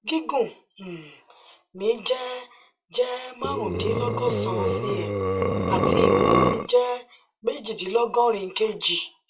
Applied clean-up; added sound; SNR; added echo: none; Burping, eructation; -4 dB; reverberation time 0.2 s.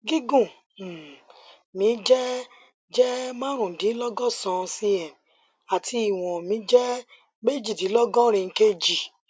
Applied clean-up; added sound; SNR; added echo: none; none; none; none.